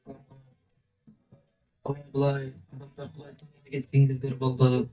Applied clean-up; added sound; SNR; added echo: neural mask model DeepFilterNet 3.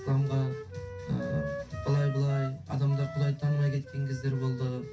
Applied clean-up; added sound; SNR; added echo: none; Wind instrument, woodwind instrument; 12 dB; reverberation time 0.3 s.